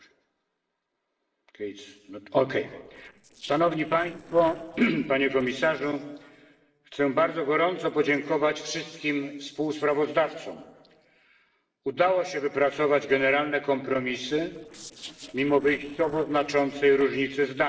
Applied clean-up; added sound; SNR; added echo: neural separator model SepFormer DNS4.